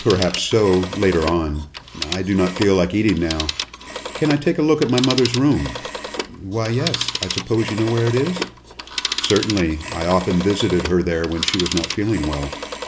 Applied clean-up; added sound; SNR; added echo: none; Telephone; 9 dB; none.